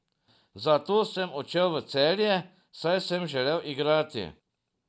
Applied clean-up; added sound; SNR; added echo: none; none; none; none.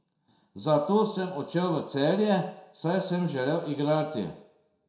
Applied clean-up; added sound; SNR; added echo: none; none; none; reverberation time 0.6 s.